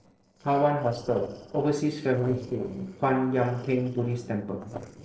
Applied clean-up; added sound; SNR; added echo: neural separator model SepFormer DNS4.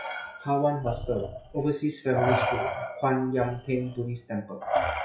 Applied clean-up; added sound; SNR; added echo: classical method WPE with log-MMSE.